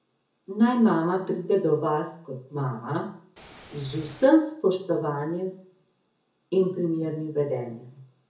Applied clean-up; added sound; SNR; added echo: none; Ocean / Boat, Water vehicle; 20 dB; reverberation time 0.6 s.